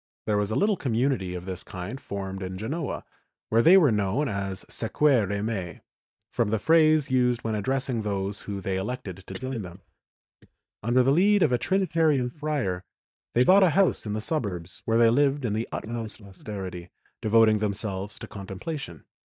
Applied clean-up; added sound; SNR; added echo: neural mask model DeepFilterNet 3.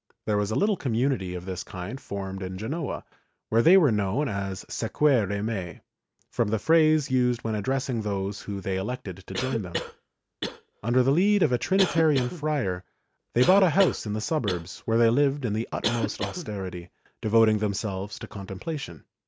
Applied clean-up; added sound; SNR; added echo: none; Cough; 9 dB; none.